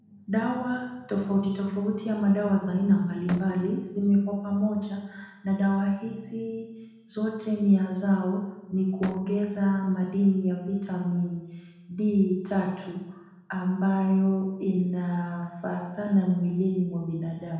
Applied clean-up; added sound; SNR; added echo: none; Slam; 17 dB; reverberation time 1.0 s.